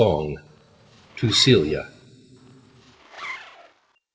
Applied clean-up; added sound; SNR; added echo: none; Zipper (clothing); 17 dB; reverberation time 1.0 s.